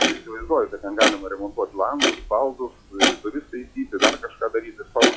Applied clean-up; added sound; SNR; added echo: classical method log-MMSE.